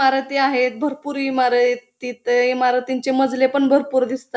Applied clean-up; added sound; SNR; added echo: none; none; none; none.